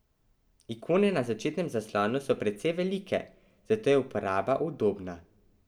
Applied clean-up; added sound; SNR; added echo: none; none; none; reverberation time 0.3 s.